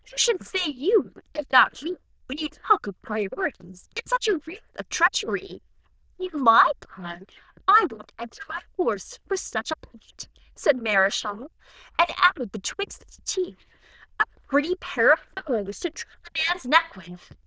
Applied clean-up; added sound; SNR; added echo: neural diffusion model UNIVERSE++.